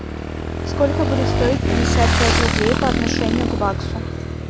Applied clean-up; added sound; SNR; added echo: none; Motorcycle / Engine; -4 dB; none.